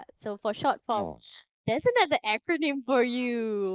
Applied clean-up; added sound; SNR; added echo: neural mask model Resemble Enhance denoiser.